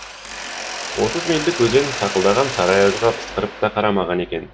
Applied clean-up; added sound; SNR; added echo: none; Mechanisms; 9 dB; none.